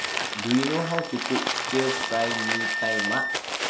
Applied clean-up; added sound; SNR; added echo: none; Wind instrument, woodwind instrument + Crumpling, crinkling; 0 dB; none.